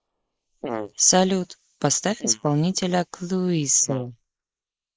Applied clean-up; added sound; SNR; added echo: neural mask model Resemble Enhance denoiser.